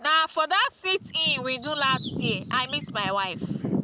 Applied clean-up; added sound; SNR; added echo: none; Bird vocalization, bird call, bird song; 7 dB; none.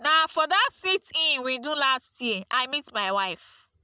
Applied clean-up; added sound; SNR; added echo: none; none; none; none.